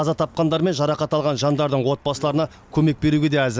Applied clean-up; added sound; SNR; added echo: none; none; none; none.